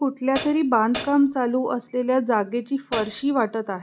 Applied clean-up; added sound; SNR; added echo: none; Hi-hat; 11 dB; none.